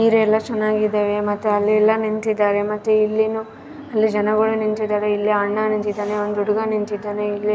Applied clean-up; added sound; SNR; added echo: none; none; none; none.